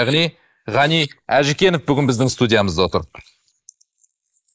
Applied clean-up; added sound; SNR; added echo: neural mask model Resemble Enhance denoiser.